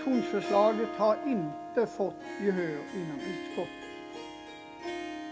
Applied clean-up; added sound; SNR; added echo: none; Harp; 7 dB; reverberation time 1.1 s.